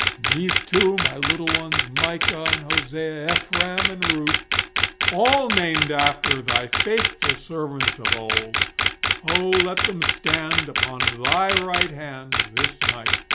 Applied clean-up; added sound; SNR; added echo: none; Camera; -3 dB; none.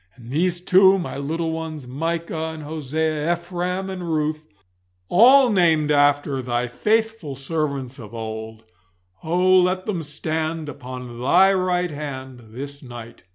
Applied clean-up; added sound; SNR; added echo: none; none; none; none.